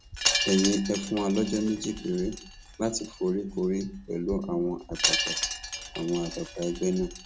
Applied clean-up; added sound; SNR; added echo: none; Wind chime; 4 dB; none.